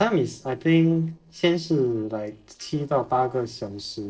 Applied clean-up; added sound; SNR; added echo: neural separator model SepFormer DNS4.